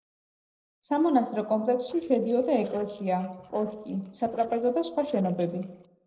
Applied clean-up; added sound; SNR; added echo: neural separator model SepFormer DNS4.